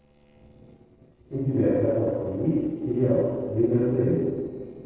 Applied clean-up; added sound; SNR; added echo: neural separator model SepFormer DNS4.